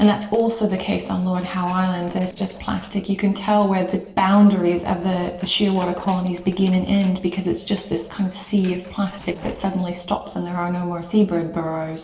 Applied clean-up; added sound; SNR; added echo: neural separator model SepFormer DNS4.